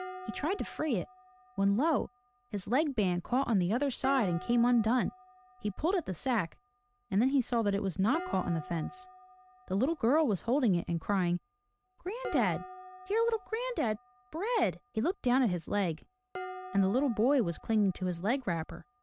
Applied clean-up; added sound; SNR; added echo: none; Dishes, pots, and pans; 17 dB; none.